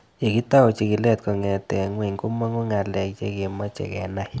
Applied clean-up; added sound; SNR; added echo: none; none; none; none.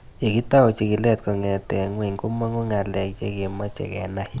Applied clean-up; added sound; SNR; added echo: none; Wind; 18 dB; none.